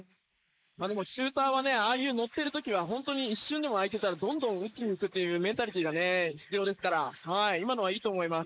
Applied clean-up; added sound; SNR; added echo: neural mask model Resemble Enhance denoiser.